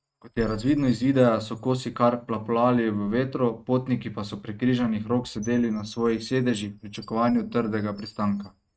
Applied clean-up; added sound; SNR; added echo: neural mask model RNNoise.